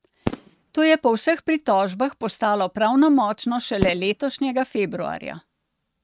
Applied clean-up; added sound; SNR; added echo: neural mask model RNNoise.